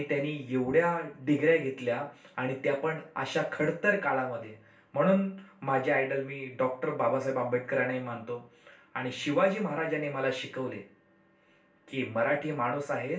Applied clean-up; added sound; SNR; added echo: none; none; none; reverberation time 0.3 s.